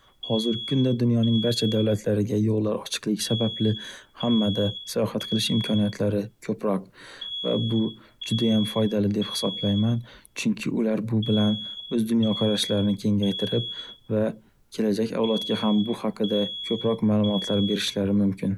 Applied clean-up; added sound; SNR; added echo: none; Alarm; 12 dB; none.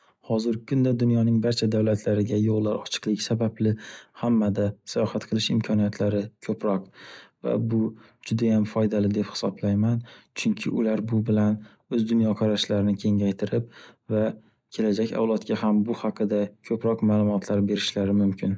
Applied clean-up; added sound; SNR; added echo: none; none; none; none.